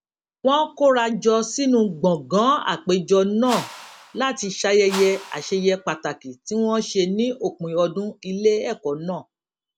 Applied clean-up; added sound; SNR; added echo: none; Whoosh, swoosh, swish; 14 dB; none.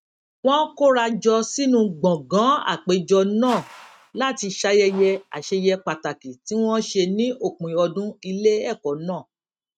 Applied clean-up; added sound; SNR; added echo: neural mask model RNNoise.